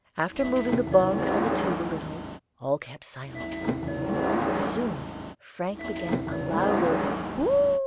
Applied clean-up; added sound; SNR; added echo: none; Subway, metro, underground / Sliding door; 0 dB; none.